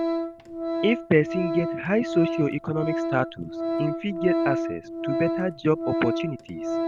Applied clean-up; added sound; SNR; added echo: none; Organ; 2 dB; none.